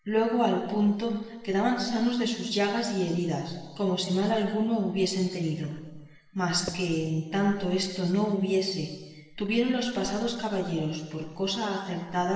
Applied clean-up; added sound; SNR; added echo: neural separator model SepFormer DNS4.